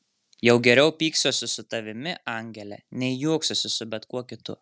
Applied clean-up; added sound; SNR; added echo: none; none; none; none.